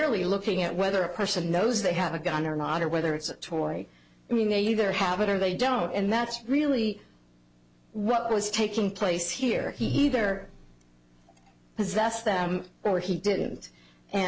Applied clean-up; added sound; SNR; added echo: none; none; none; none.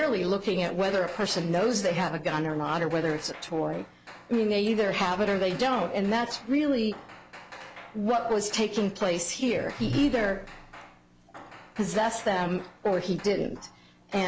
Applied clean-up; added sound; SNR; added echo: none; Hammer; 20 dB; none.